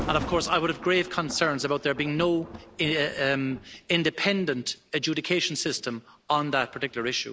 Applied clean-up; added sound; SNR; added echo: none; Thunder; 15 dB; none.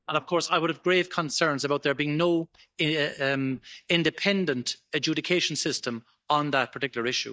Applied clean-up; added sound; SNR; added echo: neural mask model DeepFilterNet 3.